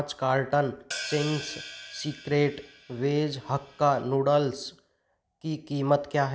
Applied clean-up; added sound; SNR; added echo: none; Hi-hat; 13 dB; none.